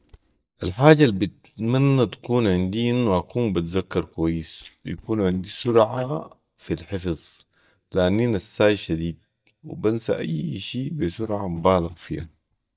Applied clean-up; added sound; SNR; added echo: neural mask model DeepFilterNet 3.